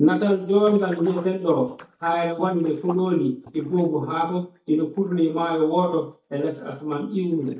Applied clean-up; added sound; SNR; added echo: neural mask model DeepFilterNet 3.